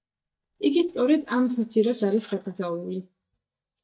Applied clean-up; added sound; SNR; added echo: neural mask model DeepFilterNet 3.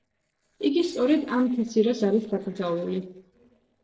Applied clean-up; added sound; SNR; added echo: neural separator model SepFormer DNS4.